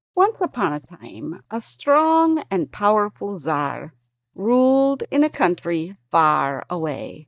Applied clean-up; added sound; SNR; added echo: neural mask model DeepFilterNet 3.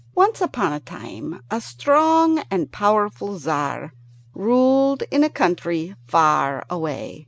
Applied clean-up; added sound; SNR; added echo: none; none; none; none.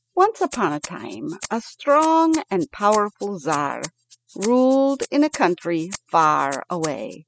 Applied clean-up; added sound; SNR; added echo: classical method spectral subtraction.